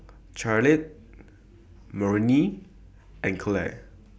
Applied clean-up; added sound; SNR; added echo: none; none; none; none.